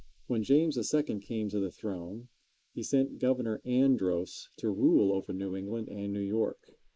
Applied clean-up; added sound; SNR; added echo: neural mask model Resemble Enhance denoiser.